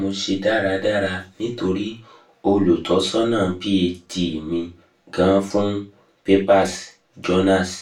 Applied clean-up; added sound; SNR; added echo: none; none; none; reverberation time 0.3 s.